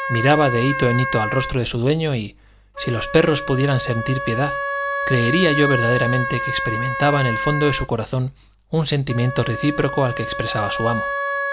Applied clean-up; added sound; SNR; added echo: none; Wind instrument, woodwind instrument; 5 dB; none.